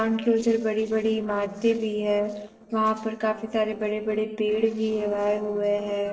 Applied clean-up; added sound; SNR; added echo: neural separator model SepFormer DNS4.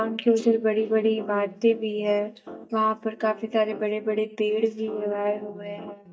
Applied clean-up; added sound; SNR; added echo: neural mask model DeepFilterNet 3.